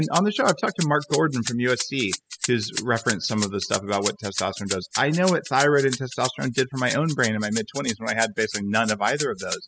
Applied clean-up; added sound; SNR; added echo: classical method spectral subtraction.